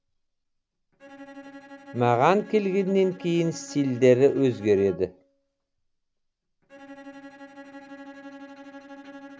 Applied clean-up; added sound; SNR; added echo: none; Bowed string instrument; 19 dB; none.